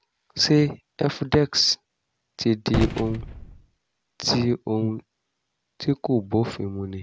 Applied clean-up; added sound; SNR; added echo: none; Gunshot, gunfire; 8 dB; none.